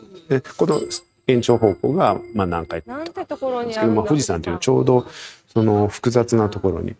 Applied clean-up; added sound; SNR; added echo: neural mask model RNNoise.